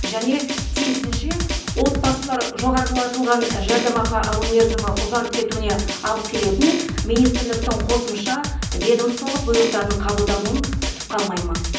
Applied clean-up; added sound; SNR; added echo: none; Drum; 3 dB; reverberation time 0.6 s.